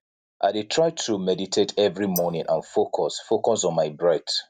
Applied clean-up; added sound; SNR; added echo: neural mask model DeepFilterNet 3.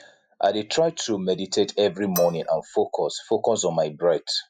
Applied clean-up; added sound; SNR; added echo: classical method Wiener filter.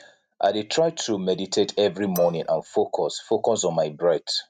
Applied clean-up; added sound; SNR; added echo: neural mask model RNNoise.